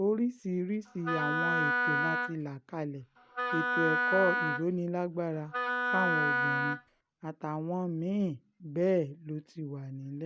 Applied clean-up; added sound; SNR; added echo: none; Wind instrument, woodwind instrument; -2 dB; none.